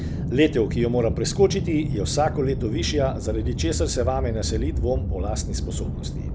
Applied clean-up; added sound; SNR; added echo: none; Aircraft; 2 dB; none.